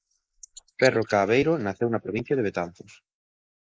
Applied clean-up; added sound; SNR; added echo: neural mask model Resemble Enhance denoiser.